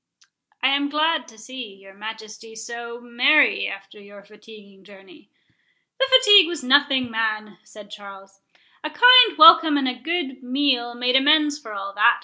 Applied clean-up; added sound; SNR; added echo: none; none; none; none.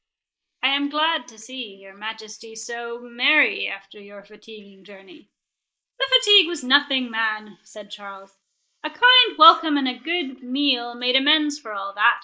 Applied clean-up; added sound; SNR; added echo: neural mask model Resemble Enhance denoiser.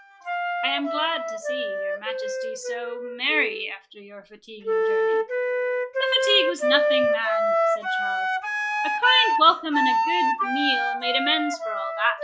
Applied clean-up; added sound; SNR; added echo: classical method log-MMSE.